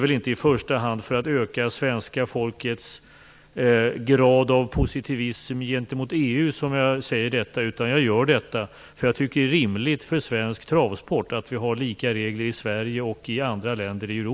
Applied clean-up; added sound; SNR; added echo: none; none; none; none.